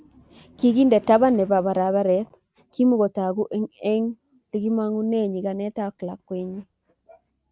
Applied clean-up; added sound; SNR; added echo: none; none; none; none.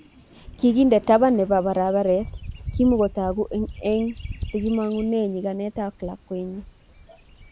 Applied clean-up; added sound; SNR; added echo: none; Bird vocalization, bird call, bird song; 15 dB; none.